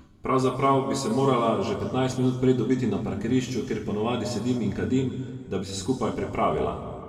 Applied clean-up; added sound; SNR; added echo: none; none; none; reverberation time 1.6 s.